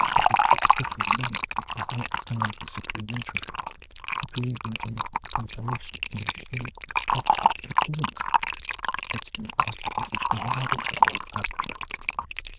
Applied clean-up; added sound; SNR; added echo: neural diffusion model UNIVERSE++.